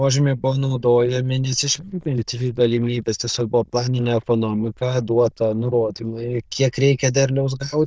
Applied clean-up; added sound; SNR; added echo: neural diffusion model UNIVERSE++.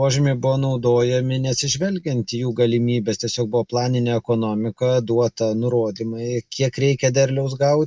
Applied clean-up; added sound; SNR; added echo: none; none; none; none.